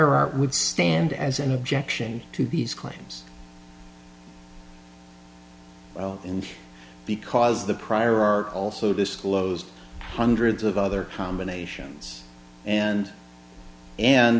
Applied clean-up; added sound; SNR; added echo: none; none; none; none.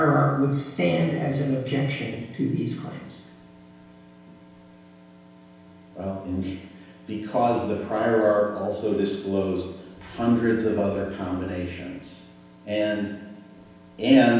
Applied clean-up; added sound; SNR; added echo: none; none; none; reverberation time 0.9 s.